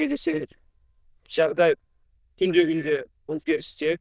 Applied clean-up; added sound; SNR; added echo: neural diffusion model UNIVERSE++.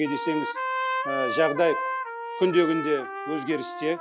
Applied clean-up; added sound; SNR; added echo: classical method Wiener filter.